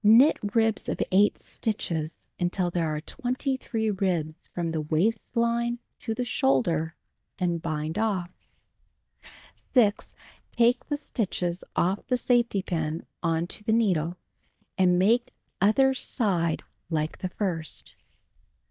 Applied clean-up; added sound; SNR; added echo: neural mask model DeepFilterNet 3.